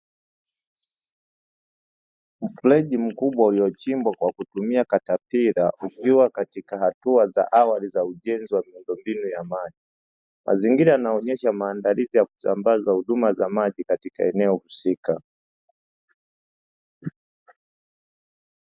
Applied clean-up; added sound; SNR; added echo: neural mask model Resemble Enhance denoiser.